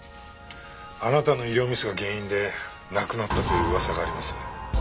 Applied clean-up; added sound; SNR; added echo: none; Piano; 18 dB; none.